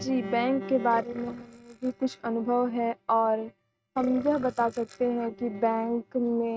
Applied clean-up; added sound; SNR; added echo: neural mask model RNNoise.